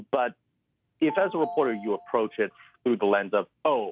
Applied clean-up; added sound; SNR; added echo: none; Telephone; 15 dB; none.